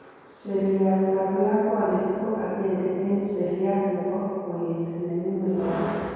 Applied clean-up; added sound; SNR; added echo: none; none; none; reverberation time 2.2 s.